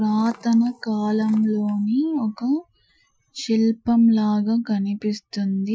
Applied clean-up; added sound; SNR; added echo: classical method Wiener filter.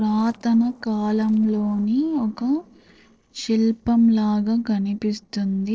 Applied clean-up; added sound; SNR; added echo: neural separator model SepFormer DNS4.